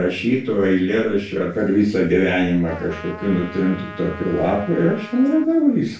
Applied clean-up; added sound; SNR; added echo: none; Trumpet; 17 dB; reverberation time 0.3 s.